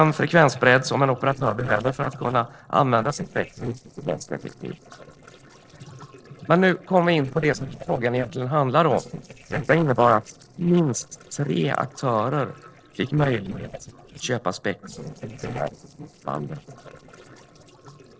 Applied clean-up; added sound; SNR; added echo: neural separator model SepFormer DNS4.